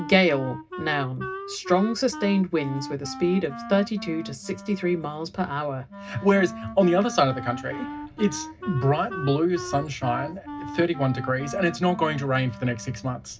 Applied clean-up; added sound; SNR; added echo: none; Wind instrument, woodwind instrument; 12 dB; reverberation time 0.4 s.